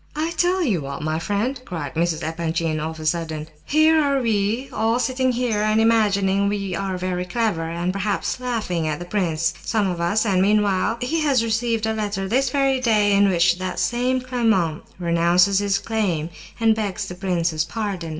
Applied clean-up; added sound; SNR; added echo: none; Tambourine; 19 dB; reverberation time 0.7 s.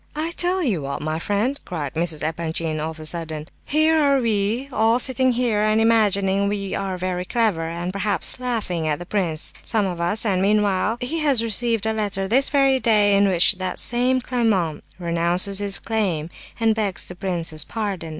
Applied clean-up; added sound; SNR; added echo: none; none; none; none.